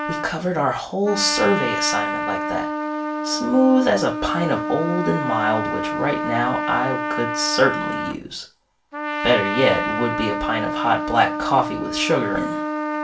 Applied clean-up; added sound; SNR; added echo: none; Trumpet; 3 dB; reverberation time 0.3 s.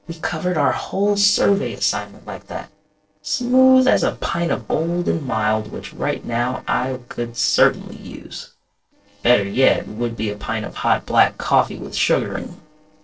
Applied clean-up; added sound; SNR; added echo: neural separator model SepFormer DNS4.